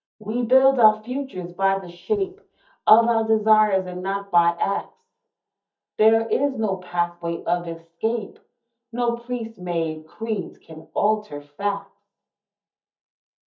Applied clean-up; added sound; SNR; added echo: neural mask model DeepFilterNet 3.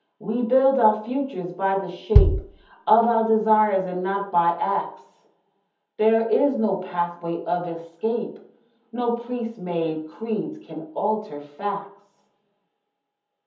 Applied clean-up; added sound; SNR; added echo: none; Bass drum; -1 dB; reverberation time 0.7 s.